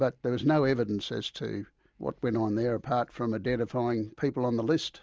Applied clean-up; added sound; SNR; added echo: none; none; none; none.